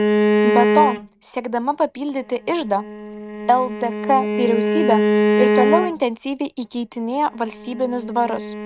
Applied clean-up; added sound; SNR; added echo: neural mask model RNNoise.